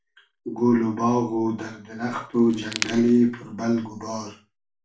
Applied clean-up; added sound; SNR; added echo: none; Crackle; 12 dB; reverberation time 0.3 s.